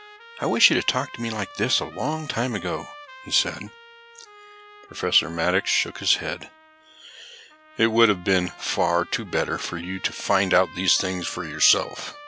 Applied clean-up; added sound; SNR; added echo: none; Trumpet; 19 dB; none.